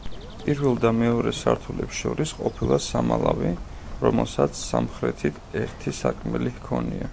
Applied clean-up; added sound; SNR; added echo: none; Bird; 13 dB; none.